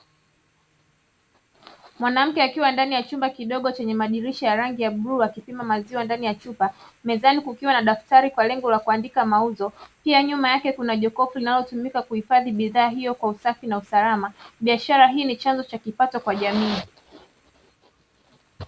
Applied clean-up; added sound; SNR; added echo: none; none; none; none.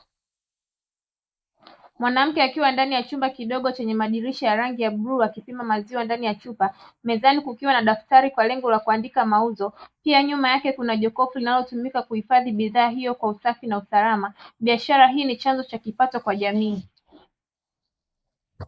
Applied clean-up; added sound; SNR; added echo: neural mask model Resemble Enhance denoiser.